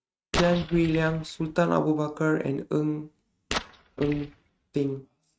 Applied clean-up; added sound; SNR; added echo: neural mask model RNNoise.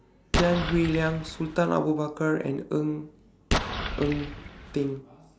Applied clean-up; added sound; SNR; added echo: none; Explosion; 3 dB; none.